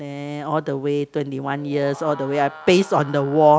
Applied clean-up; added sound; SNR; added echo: none; none; none; none.